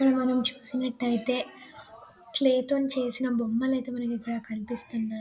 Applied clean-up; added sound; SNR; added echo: none; none; none; none.